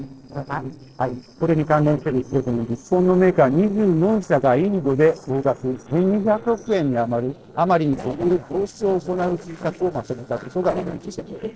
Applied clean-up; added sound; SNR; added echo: neural separator model SepFormer DNS4.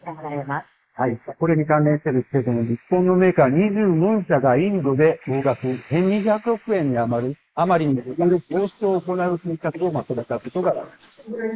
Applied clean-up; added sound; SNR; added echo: neural mask model Resemble Enhance denoiser.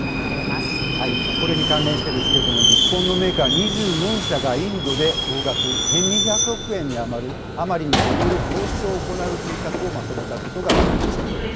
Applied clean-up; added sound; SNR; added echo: none; Subway, metro, underground; -3 dB; none.